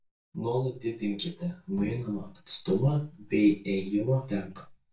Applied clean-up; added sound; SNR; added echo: neural mask model DeepFilterNet 3.